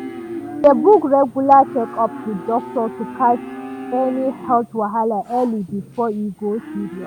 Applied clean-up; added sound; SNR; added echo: none; Livestock, farm animals, working animals; 13 dB; none.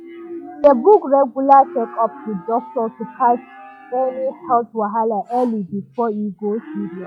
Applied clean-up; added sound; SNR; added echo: classical method log-MMSE.